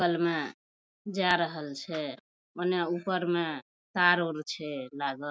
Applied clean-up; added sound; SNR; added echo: none; none; none; none.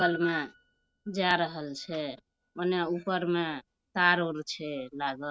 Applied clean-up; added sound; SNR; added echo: neural mask model RNNoise.